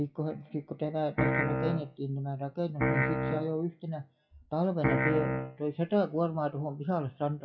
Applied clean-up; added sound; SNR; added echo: classical method WPE with log-MMSE.